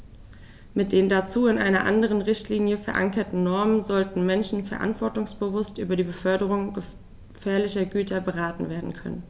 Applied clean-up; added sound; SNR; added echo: none; none; none; none.